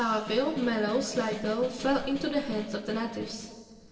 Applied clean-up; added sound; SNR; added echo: neural separator model SepFormer DNS4.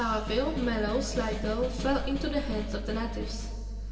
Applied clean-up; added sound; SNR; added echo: none; Snare drum; 13 dB; reverberation time 2.3 s.